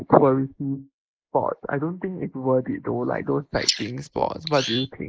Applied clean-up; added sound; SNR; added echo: neural mask model Resemble Enhance denoiser.